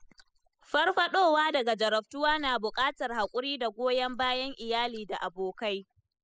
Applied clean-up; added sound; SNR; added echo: classical method spectral subtraction.